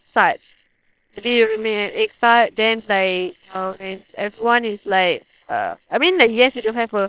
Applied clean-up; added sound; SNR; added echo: neural separator model SepFormer WHAM!.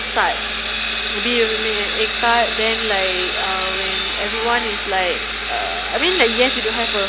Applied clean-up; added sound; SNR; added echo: none; Sawing; 1 dB; none.